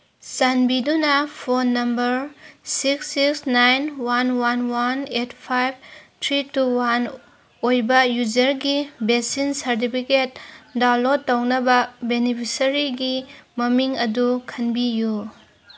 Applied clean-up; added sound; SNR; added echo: none; none; none; none.